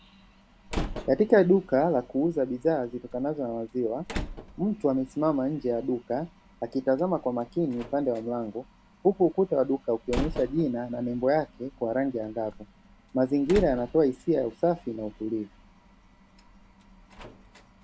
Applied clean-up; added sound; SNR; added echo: none; Slam; 14 dB; none.